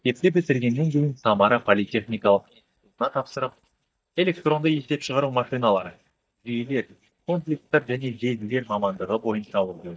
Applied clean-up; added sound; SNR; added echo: neural mask model DeepFilterNet 3.